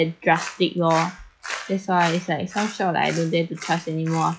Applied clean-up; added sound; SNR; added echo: classical method log-MMSE.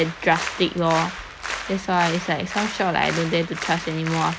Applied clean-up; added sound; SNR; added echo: none; Applause; 8 dB; none.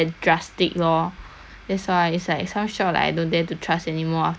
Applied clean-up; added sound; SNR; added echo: none; none; none; none.